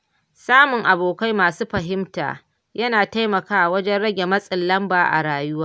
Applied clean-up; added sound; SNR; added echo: none; none; none; none.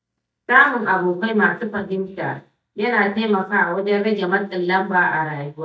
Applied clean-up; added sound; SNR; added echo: neural mask model DeepFilterNet 3.